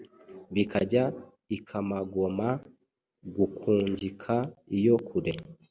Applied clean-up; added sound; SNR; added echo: none; none; none; none.